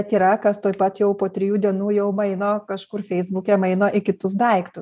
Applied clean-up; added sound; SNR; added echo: none; none; none; none.